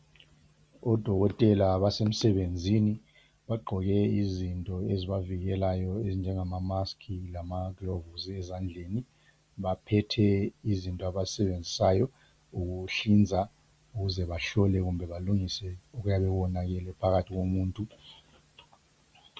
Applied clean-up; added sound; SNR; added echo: none; none; none; none.